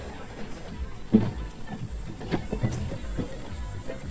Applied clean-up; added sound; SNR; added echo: neural mask model DeepFilterNet 3.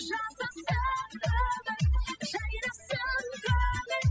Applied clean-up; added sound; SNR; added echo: classical method spectral subtraction.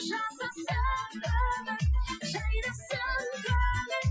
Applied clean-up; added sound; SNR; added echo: classical method Wiener filter.